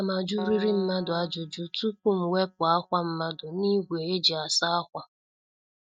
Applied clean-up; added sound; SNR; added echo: neural mask model DeepFilterNet 3.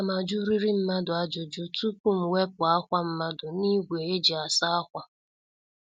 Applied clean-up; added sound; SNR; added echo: none; none; none; none.